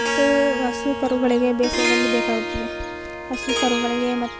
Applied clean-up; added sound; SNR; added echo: none; Harp; 2 dB; none.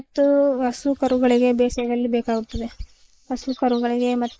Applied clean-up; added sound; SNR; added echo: neural mask model Resemble Enhance denoiser.